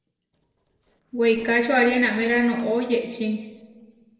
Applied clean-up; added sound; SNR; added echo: neural separator model SepFormer DNS4.